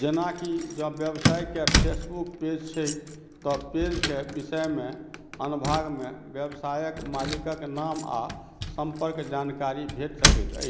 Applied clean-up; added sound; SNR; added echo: none; Keys jangling; 0 dB; none.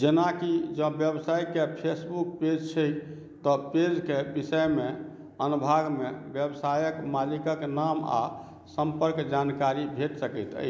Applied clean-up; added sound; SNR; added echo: none; none; none; none.